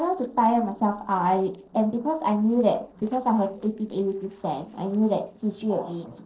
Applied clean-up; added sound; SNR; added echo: neural separator model SepFormer DNS4.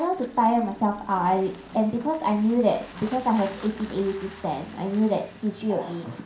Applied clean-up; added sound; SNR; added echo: none; Engine starting; 19 dB; reverberation time 0.5 s.